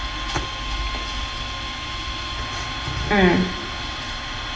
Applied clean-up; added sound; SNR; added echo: none; Bowed string instrument; 11 dB; reverberation time 0.8 s.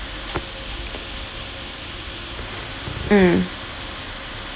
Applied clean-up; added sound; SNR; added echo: none; none; none; none.